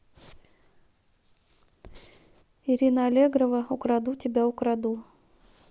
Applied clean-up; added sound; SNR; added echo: none; none; none; none.